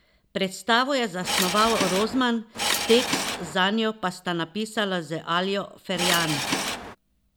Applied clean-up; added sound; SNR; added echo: none; Subway, metro, underground / Engine; 1 dB; none.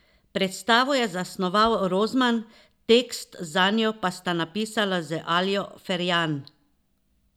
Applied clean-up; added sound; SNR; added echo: none; none; none; none.